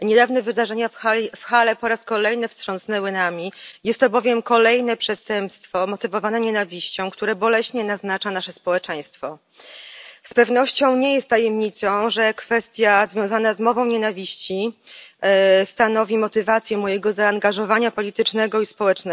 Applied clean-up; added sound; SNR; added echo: none; none; none; none.